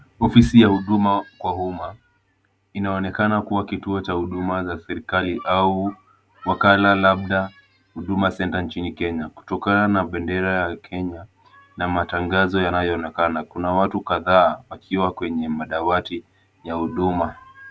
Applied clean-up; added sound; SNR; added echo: none; none; none; none.